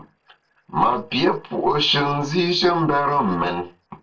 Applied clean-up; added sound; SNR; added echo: neural separator model SepFormer DNS4.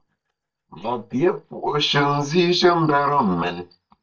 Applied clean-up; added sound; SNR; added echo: neural mask model DeepFilterNet 3.